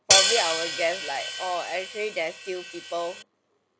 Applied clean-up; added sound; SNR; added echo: none; Hi-hat; -3 dB; none.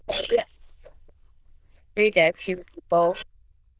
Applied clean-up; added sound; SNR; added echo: neural diffusion model UNIVERSE++.